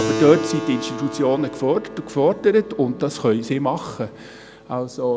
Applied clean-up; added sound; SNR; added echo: none; Keyboard (musical); 10 dB; none.